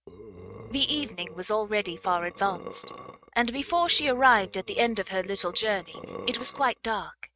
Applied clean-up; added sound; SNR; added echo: neural mask model RNNoise.